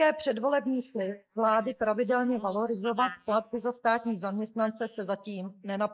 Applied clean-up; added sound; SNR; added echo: neural mask model Resemble Enhance denoiser.